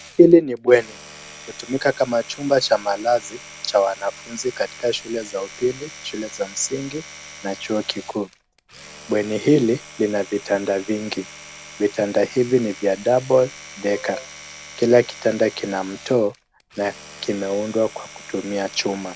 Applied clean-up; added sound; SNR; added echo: none; Domestic sounds, home sounds; 18 dB; none.